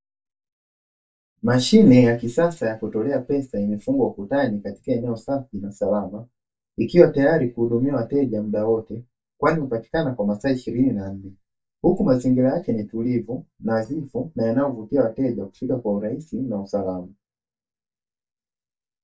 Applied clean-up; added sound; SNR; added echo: neural mask model DeepFilterNet 3.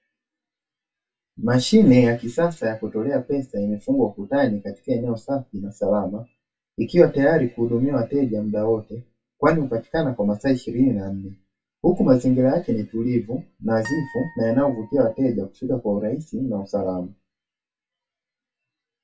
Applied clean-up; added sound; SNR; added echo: classical method WPE with log-MMSE.